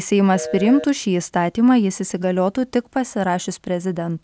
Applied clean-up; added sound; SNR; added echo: none; Telephone; 11 dB; none.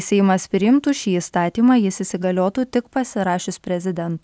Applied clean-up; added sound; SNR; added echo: none; none; none; none.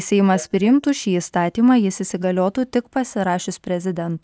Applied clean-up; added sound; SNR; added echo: neural mask model DeepFilterNet 3.